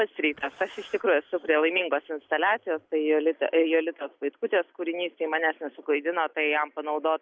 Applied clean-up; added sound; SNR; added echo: none; none; none; none.